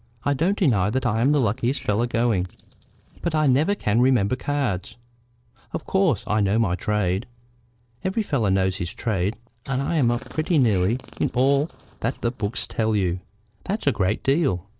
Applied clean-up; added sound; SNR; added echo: neural separator model SepFormer DNS4.